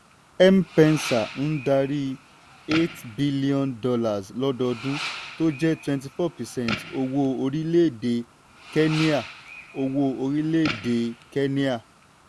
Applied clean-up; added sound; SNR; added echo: none; Fireworks; 14 dB; none.